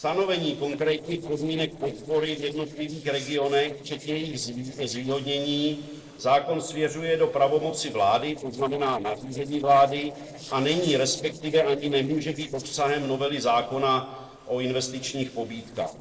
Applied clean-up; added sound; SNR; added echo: neural separator model SepFormer DNS4.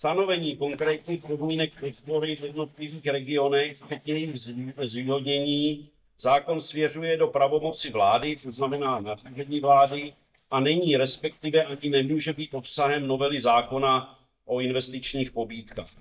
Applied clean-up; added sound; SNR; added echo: neural mask model DeepFilterNet 3.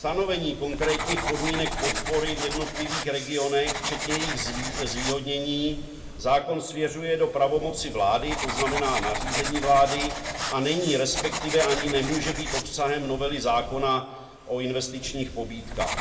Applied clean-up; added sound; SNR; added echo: none; Writing; 6 dB; reverberation time 1.4 s.